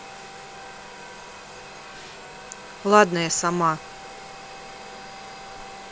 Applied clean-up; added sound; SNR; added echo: none; Domestic sounds, home sounds; 14 dB; none.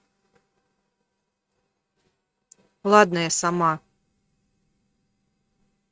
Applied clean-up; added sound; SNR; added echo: neural mask model RNNoise.